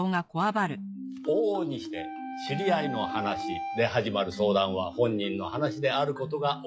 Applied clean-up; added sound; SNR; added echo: classical method log-MMSE.